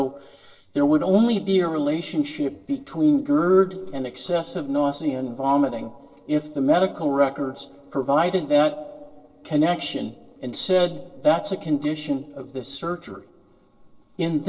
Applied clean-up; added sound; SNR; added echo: neural separator model SepFormer DNS4.